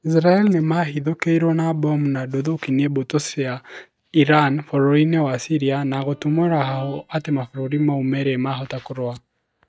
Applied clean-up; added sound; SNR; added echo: neural mask model DeepFilterNet 3.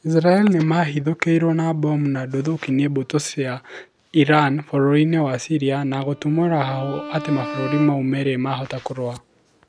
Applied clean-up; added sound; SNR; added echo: none; Bowed string instrument; 13 dB; none.